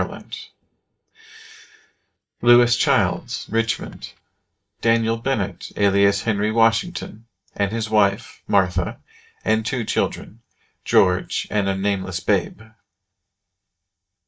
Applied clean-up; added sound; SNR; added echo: neural mask model DeepFilterNet 3.